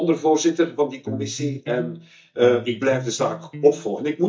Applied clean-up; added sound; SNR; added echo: neural mask model DeepFilterNet 3.